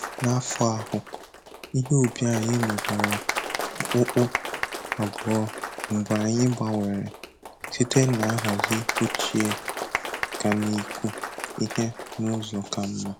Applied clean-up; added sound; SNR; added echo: none; Applause; 6 dB; none.